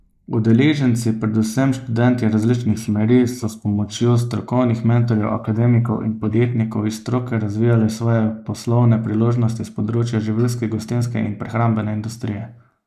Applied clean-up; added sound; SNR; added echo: neural mask model Resemble Enhance denoiser.